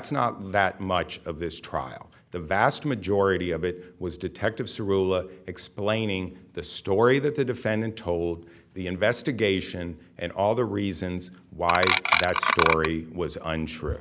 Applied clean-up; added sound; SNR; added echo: none; Clock; -3 dB; none.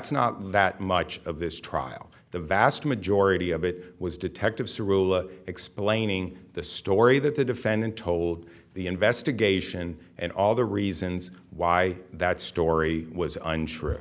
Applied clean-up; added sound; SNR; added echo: none; none; none; none.